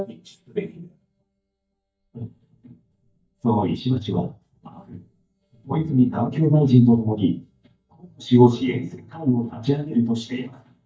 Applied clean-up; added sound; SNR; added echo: neural mask model DeepFilterNet 3.